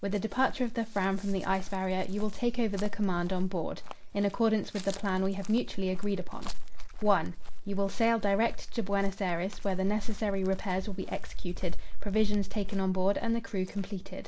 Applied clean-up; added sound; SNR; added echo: none; Chirp, tweet; -2 dB; none.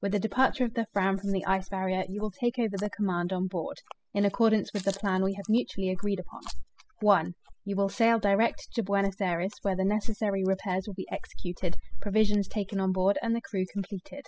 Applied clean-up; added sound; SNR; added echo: classical method spectral subtraction.